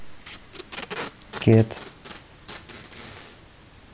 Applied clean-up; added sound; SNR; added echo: none; Packing tape, duct tape; 11 dB; none.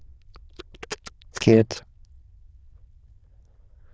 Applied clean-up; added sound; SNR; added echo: neural diffusion model UNIVERSE++.